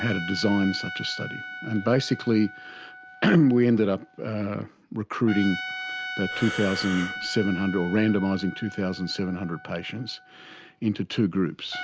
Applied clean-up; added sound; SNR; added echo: none; Breathing + Trumpet; 11 dB; none.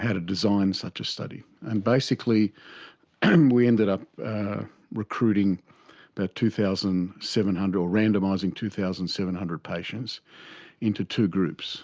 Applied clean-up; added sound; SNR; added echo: none; none; none; none.